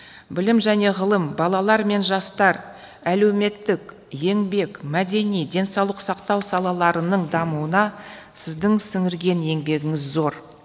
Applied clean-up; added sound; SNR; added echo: none; none; none; none.